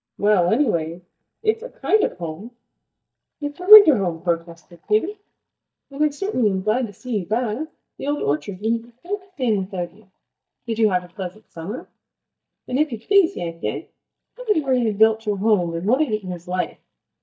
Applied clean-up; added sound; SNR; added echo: neural mask model DeepFilterNet 3.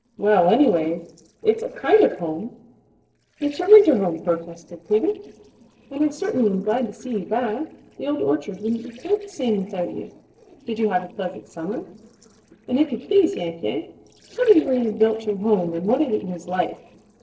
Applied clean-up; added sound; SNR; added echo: neural separator model SepFormer DNS4.